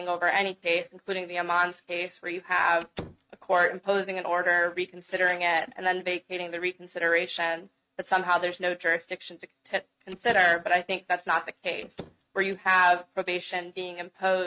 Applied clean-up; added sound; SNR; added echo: neural mask model RNNoise.